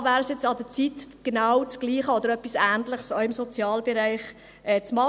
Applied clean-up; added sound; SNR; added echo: none; none; none; none.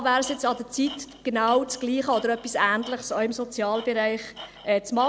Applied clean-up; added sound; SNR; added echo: none; Tools; 19 dB; none.